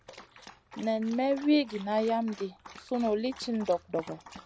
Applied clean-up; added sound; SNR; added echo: none; Dog; 20 dB; none.